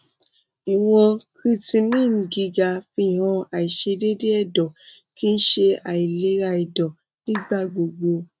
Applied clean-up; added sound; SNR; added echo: neural mask model RNNoise.